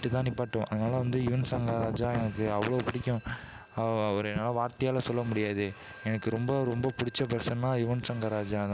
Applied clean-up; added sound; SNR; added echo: none; Telephone; 16 dB; none.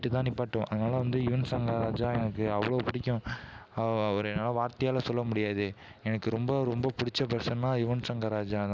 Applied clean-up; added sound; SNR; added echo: none; none; none; none.